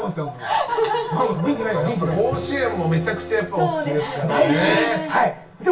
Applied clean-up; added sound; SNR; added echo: none; Bowed string instrument; 16 dB; reverberation time 0.2 s.